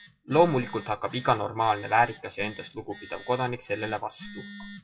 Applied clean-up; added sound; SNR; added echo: classical method WPE with log-MMSE.